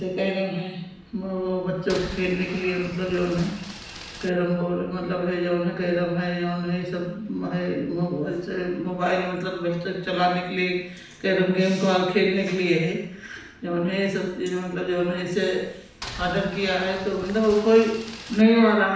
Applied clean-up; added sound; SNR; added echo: none; Boat, Water vehicle; 14 dB; reverberation time 0.6 s.